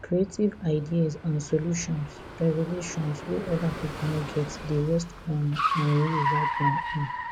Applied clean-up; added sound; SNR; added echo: none; Car; 5 dB; none.